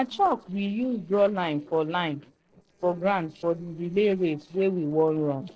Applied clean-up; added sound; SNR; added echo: neural separator model SepFormer DNS4.